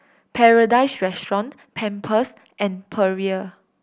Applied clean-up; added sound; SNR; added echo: none; none; none; none.